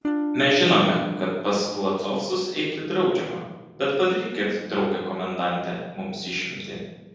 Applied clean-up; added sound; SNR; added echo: none; Electric guitar / Strum; 4 dB; reverberation time 1.3 s.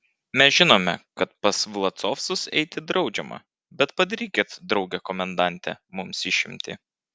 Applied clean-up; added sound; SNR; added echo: none; none; none; none.